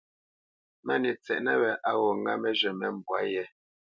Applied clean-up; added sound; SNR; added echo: none; none; none; none.